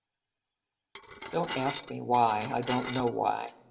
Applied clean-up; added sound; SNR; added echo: none; Dishes, pots, and pans / Glass; 10 dB; reverberation time 0.5 s.